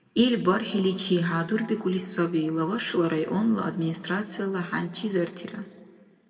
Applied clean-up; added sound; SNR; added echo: none; none; none; reverberation time 1.4 s.